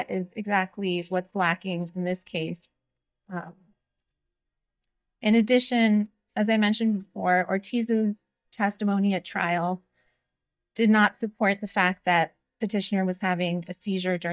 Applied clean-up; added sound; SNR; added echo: neural mask model DeepFilterNet 3.